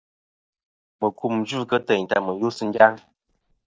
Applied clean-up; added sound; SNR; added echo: neural mask model DeepFilterNet 3.